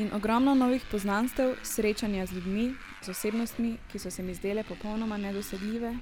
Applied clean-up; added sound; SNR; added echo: none; Motorcycle; 15 dB; none.